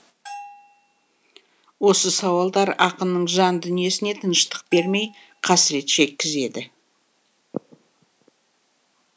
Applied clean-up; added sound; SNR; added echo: none; Bell; 20 dB; none.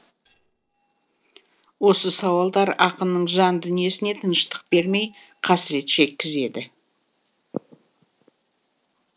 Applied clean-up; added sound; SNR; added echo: neural separator model SepFormer DNS4.